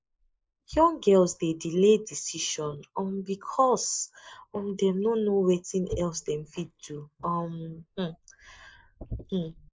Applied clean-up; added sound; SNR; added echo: neural mask model Resemble Enhance denoiser.